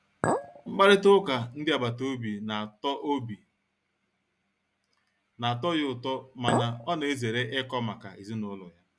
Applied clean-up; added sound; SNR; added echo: none; Chink, clink; 6 dB; none.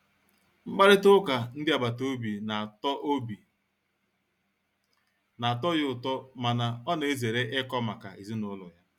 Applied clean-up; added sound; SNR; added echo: none; none; none; none.